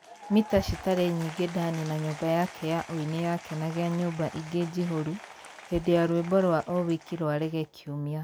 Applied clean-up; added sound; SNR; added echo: none; Applause / Crowd; 17 dB; none.